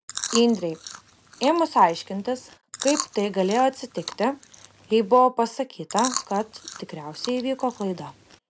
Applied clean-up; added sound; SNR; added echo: none; Chewing, mastication; 12 dB; none.